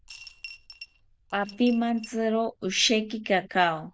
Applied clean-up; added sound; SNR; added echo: neural diffusion model UNIVERSE++.